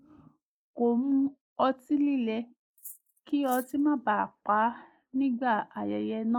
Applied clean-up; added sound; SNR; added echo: neural mask model Resemble Enhance denoiser.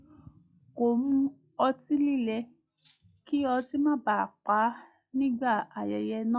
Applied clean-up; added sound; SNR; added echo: classical method log-MMSE.